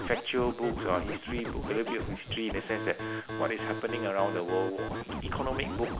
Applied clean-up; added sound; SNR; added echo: none; Scratching (performance technique); 4 dB; none.